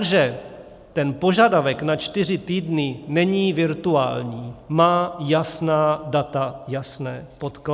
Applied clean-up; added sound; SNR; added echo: none; none; none; none.